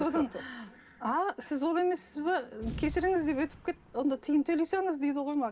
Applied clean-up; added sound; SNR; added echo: none; Boom; 18 dB; reverberation time 0.3 s.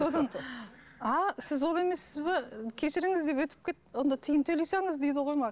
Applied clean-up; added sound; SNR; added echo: none; none; none; none.